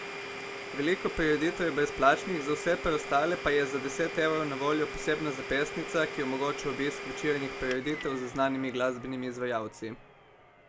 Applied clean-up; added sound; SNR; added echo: none; Domestic sounds, home sounds; 9 dB; none.